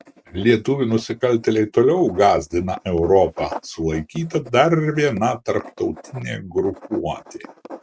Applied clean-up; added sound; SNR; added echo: neural mask model RNNoise.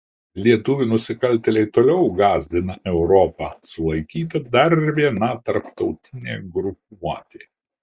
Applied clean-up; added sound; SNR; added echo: neural mask model DeepFilterNet 3.